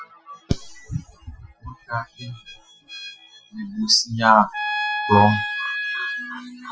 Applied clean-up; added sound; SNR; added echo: classical method Wiener filter.